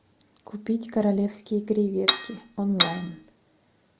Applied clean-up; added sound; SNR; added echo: none; Cutlery, silverware / Dishes, pots, and pans; -1 dB; none.